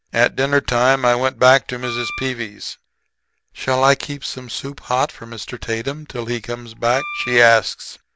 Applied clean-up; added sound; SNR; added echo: none; Wind instrument, woodwind instrument; 10 dB; none.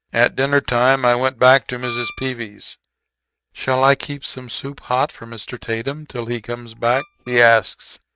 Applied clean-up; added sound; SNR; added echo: neural mask model RNNoise.